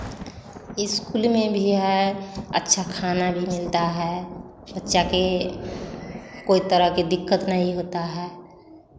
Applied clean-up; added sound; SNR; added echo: none; Thunder; 14 dB; none.